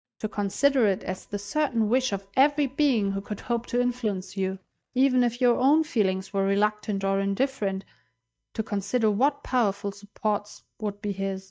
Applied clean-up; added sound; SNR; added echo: neural mask model DeepFilterNet 3.